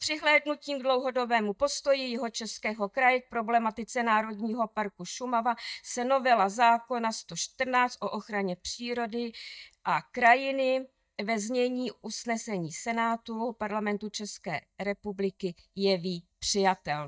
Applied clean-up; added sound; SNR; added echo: neural mask model DeepFilterNet 3.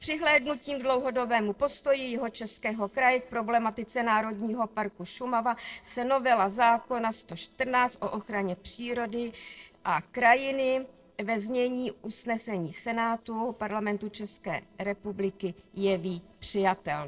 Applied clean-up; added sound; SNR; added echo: neural separator model SepFormer DNS4.